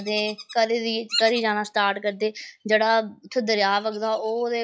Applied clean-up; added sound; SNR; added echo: classical method log-MMSE.